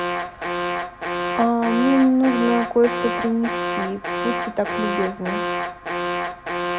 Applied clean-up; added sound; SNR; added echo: none; Alarm; 3 dB; none.